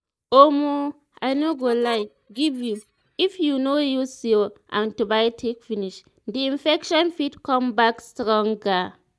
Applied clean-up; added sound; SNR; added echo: neural mask model DeepFilterNet 3.